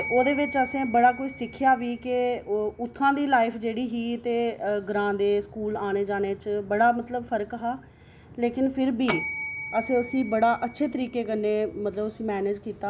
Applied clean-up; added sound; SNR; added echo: none; Bell; 15 dB; none.